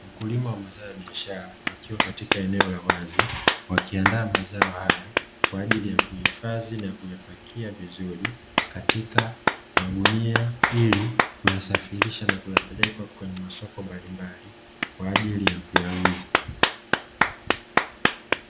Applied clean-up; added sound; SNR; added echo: none; Clapping; -3 dB; none.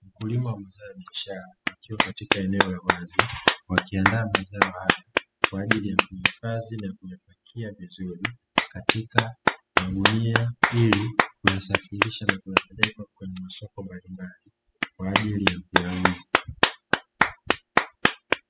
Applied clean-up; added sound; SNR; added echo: classical method spectral subtraction.